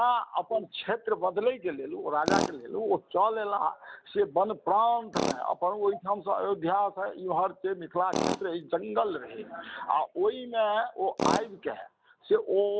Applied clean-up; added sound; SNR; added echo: none; Tools; 9 dB; none.